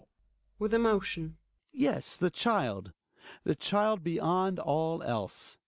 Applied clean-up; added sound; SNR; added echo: none; none; none; none.